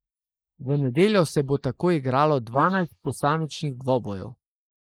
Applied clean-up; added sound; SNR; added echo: neural mask model Resemble Enhance denoiser.